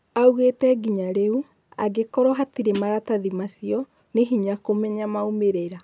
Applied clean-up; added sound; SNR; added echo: none; Hi-hat; 13 dB; none.